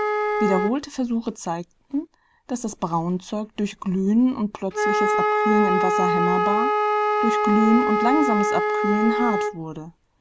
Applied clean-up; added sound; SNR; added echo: none; Wind instrument, woodwind instrument; -1 dB; none.